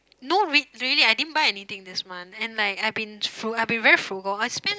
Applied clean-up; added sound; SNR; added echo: none; none; none; none.